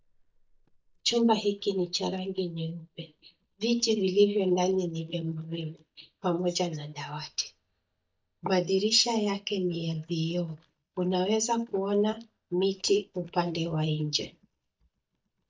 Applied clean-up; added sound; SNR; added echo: neural mask model DeepFilterNet 3.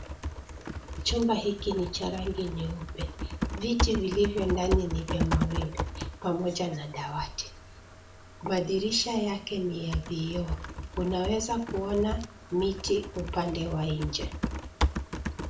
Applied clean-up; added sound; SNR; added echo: none; Typing; 3 dB; reverberation time 0.4 s.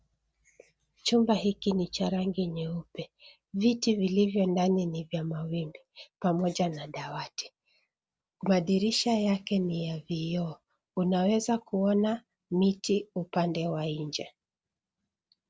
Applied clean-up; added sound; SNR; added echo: none; none; none; none.